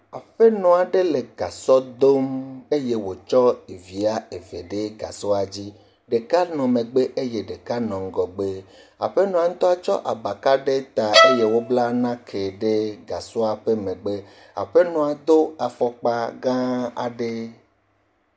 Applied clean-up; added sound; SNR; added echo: none; Bowed string instrument; -1 dB; none.